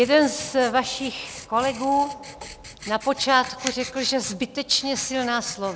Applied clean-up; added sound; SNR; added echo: none; Writing; 16 dB; none.